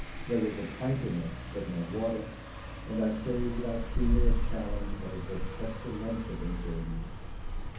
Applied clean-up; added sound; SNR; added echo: none; Car passing by; -2 dB; reverberation time 0.6 s.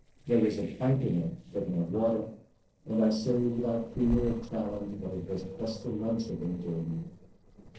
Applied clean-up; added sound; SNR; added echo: neural separator model SepFormer DNS4.